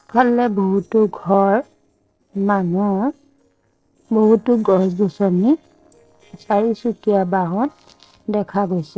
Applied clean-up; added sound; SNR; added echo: neural separator model SepFormer DNS4.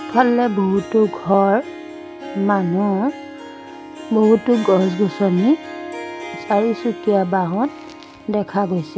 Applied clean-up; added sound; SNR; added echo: none; Harp; 14 dB; none.